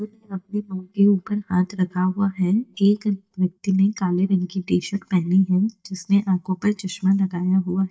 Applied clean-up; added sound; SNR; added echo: neural mask model DeepFilterNet 3.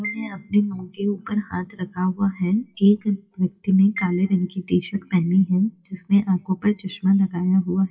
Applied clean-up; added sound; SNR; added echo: classical method WPE with log-MMSE.